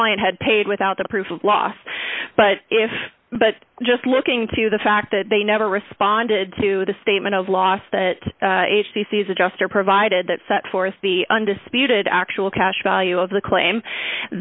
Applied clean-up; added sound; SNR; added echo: none; none; none; none.